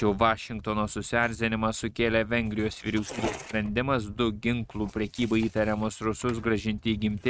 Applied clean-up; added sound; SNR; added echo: neural mask model RNNoise.